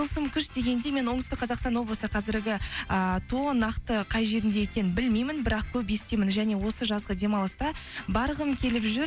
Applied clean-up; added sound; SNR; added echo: none; none; none; none.